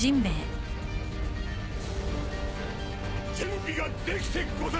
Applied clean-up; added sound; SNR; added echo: none; Thunder / Rain; 14 dB; none.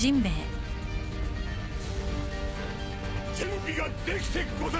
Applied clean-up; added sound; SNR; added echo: none; none; none; none.